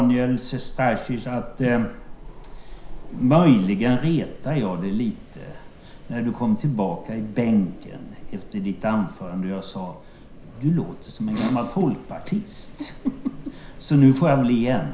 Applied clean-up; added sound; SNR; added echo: none; Wind; 14 dB; reverberation time 0.5 s.